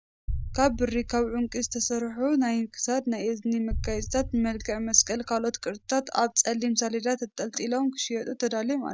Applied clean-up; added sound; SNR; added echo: none; Boom; 11 dB; none.